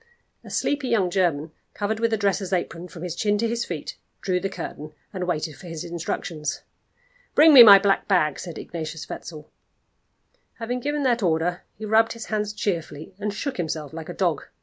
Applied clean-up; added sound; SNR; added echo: none; none; none; none.